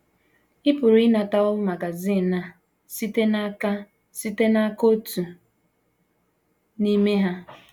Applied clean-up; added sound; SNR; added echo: none; none; none; none.